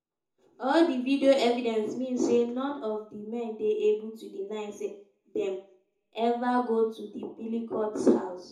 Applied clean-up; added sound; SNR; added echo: none; none; none; reverberation time 0.6 s.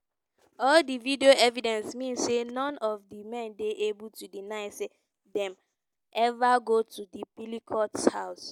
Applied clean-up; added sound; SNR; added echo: none; none; none; none.